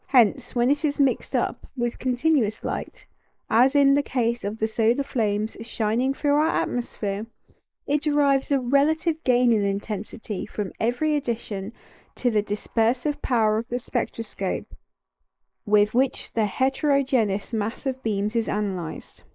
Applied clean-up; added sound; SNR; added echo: neural mask model Resemble Enhance denoiser.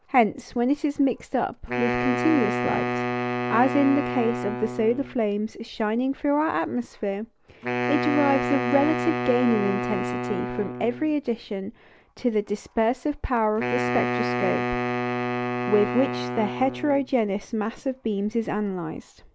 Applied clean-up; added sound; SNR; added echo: none; Wind instrument, woodwind instrument; 4 dB; none.